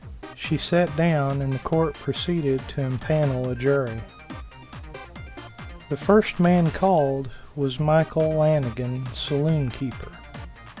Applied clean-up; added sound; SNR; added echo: none; Drum kit; 16 dB; none.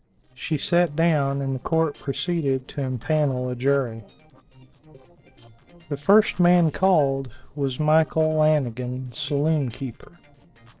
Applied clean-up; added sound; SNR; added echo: neural separator model SepFormer DNS4.